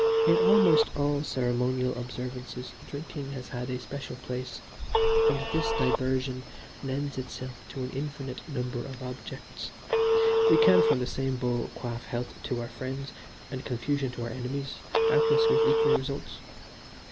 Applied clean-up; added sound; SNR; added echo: none; Telephone; -2 dB; none.